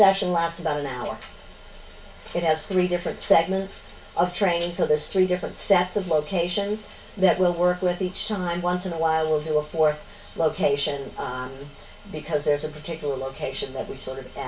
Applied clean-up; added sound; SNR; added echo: none; none; none; reverberation time 0.1 s.